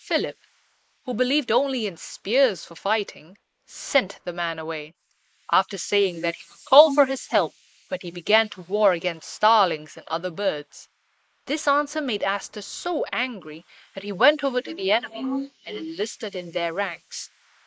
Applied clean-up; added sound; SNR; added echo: neural mask model Resemble Enhance denoiser.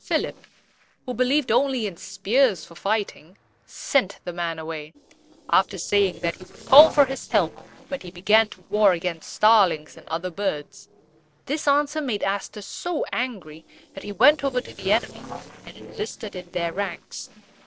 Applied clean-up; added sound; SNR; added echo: neural separator model SepFormer DNS4.